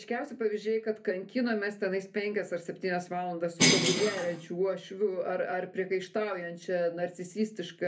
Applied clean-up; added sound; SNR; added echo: none; Bell; -4 dB; reverberation time 0.3 s.